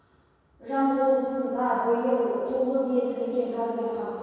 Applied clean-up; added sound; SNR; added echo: none; none; none; reverberation time 2.2 s.